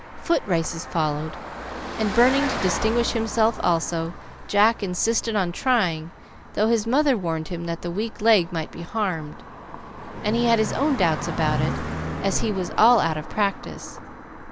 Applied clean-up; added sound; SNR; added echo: none; Car passing by; 9 dB; none.